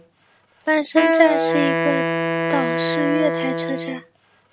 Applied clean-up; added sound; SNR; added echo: none; Wind instrument, woodwind instrument; -1 dB; none.